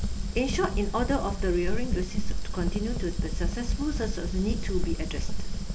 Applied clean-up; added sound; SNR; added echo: none; Fire; -4 dB; none.